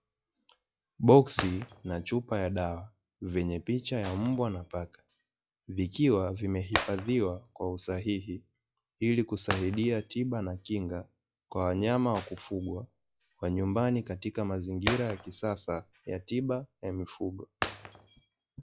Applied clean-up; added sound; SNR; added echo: classical method log-MMSE.